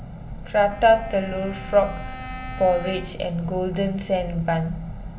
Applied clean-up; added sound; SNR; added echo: none; Wind instrument, woodwind instrument; 17 dB; reverberation time 0.7 s.